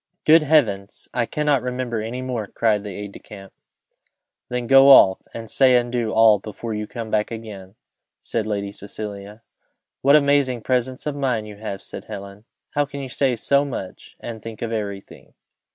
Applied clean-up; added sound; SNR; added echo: none; none; none; none.